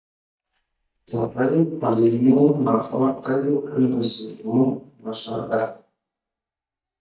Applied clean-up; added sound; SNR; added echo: neural mask model DeepFilterNet 3.